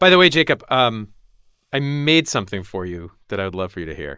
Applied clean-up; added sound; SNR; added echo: neural mask model Resemble Enhance denoiser.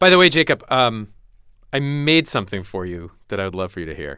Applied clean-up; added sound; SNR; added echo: none; none; none; none.